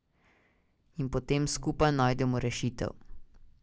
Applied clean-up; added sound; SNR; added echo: neural mask model DeepFilterNet 3.